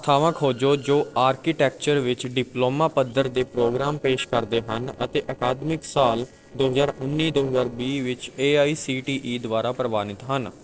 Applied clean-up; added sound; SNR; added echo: neural separator model SepFormer DNS4.